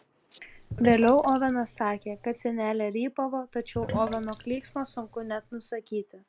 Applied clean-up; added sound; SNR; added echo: none; Sink (filling or washing); 12 dB; none.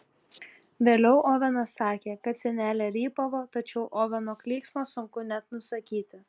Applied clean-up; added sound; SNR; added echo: none; none; none; none.